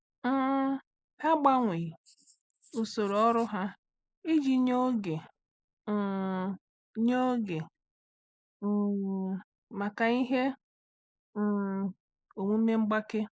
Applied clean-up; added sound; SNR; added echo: neural mask model Resemble Enhance denoiser.